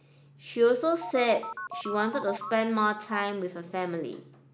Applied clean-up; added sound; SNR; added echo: none; Telephone; 10 dB; none.